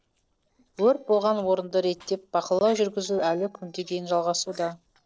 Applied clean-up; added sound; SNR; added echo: neural separator model SepFormer DNS4.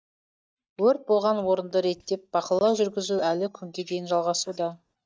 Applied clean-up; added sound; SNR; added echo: neural mask model DeepFilterNet 3.